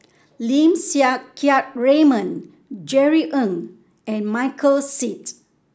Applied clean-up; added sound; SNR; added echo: none; none; none; none.